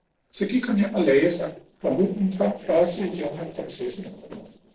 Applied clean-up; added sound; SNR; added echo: neural separator model SepFormer DNS4.